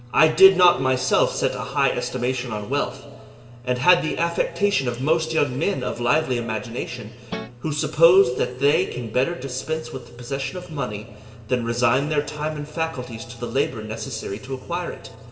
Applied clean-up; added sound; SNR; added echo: none; Guitar; 10 dB; reverberation time 1.6 s.